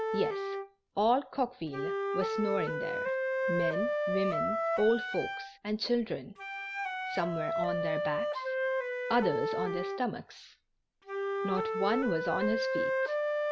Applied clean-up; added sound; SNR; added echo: none; Wind instrument, woodwind instrument; -1 dB; none.